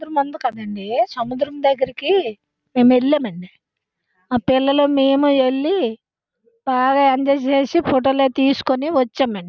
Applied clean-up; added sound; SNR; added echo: none; none; none; none.